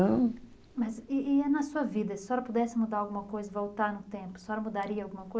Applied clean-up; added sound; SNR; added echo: none; none; none; none.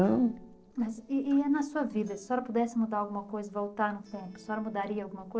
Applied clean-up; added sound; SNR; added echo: neural separator model SepFormer DNS4.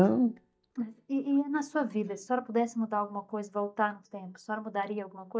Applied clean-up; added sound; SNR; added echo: neural mask model DeepFilterNet 3.